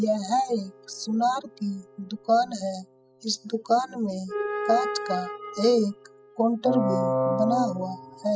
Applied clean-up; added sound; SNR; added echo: classical method spectral subtraction.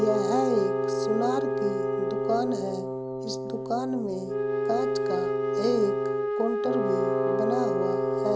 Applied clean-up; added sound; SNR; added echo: none; Wind instrument, woodwind instrument + Wind instrument, woodwind instrument; -3 dB; none.